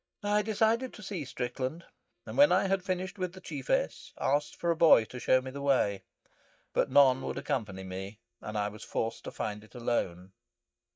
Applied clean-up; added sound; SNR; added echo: neural mask model DeepFilterNet 3.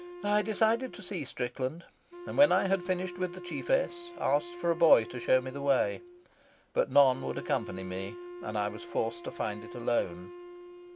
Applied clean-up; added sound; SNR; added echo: none; Wind instrument, woodwind instrument; 14 dB; none.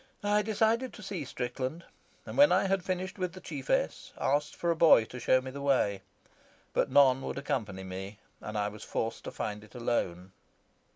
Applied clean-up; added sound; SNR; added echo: none; none; none; none.